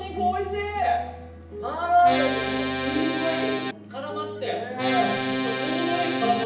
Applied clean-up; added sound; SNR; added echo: none; Accordion; -1 dB; reverberation time 0.8 s.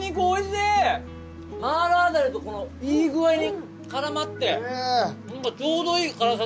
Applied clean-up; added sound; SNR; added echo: none; none; none; none.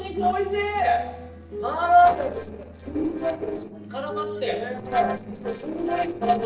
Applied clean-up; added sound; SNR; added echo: neural separator model SepFormer DNS4.